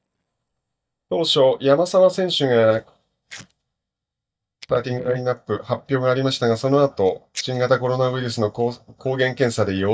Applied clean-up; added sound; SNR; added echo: neural mask model DeepFilterNet 3.